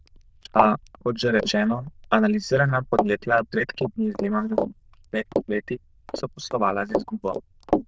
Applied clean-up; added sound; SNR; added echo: neural diffusion model UNIVERSE++.